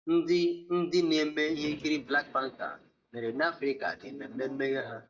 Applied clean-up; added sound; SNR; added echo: neural mask model DeepFilterNet 3.